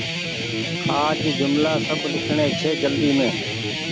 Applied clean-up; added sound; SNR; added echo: none; Guitar; 2 dB; none.